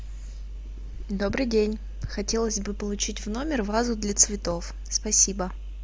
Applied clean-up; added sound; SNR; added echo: none; none; none; none.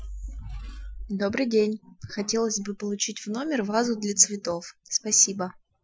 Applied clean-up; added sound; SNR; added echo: classical method Wiener filter.